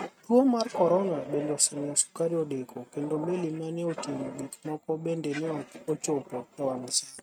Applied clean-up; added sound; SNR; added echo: neural mask model RNNoise.